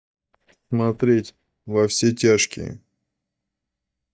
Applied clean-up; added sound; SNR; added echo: neural mask model DeepFilterNet 3.